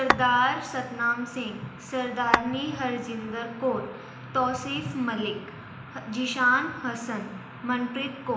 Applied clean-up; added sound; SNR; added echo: none; Tap / Glass; 3 dB; reverberation time 0.9 s.